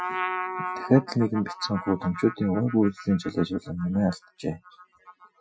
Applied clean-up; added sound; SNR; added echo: classical method Wiener filter.